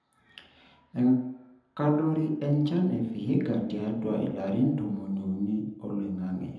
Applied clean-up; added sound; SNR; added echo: none; none; none; reverberation time 0.8 s.